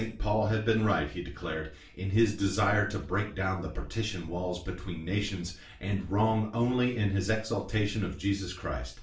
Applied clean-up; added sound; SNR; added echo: none; none; none; reverberation time 0.4 s.